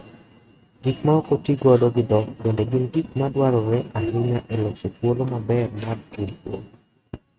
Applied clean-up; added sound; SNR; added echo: neural mask model RNNoise.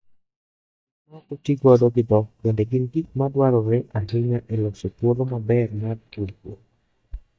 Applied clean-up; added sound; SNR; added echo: neural mask model DeepFilterNet 3.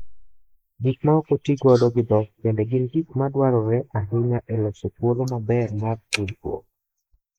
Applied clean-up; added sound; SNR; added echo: neural mask model Resemble Enhance denoiser.